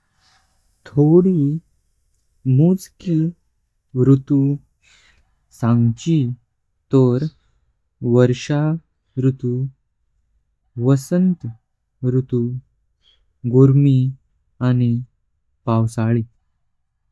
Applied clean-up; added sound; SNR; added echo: neural mask model DeepFilterNet 3.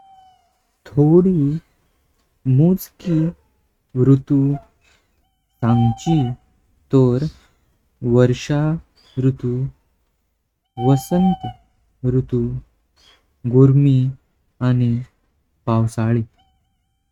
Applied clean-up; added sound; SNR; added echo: neural mask model RNNoise.